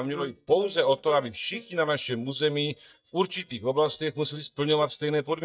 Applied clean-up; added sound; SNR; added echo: neural mask model DeepFilterNet 3.